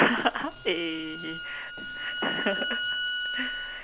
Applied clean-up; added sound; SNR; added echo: none; Bowed string instrument; 4 dB; none.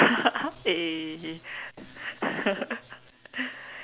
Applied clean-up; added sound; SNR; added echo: none; none; none; none.